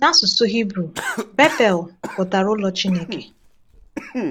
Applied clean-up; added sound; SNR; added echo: none; Cough; 11 dB; none.